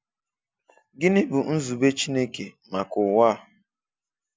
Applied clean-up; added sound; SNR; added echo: none; none; none; none.